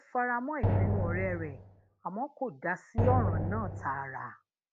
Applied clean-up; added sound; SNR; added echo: none; Drum; -3 dB; none.